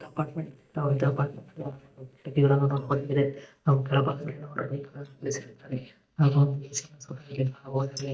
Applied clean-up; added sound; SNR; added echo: neural mask model DeepFilterNet 3.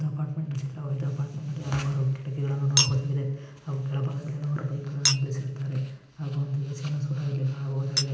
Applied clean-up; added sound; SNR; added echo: none; Chink, clink; 6 dB; reverberation time 0.8 s.